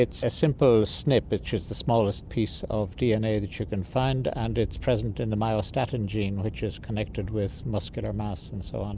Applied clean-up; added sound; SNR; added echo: none; none; none; none.